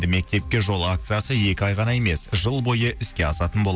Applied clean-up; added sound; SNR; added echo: none; none; none; none.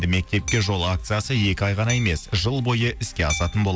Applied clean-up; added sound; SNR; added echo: none; Hammer; 15 dB; none.